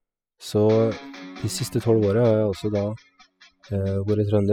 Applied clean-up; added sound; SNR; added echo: classical method spectral subtraction.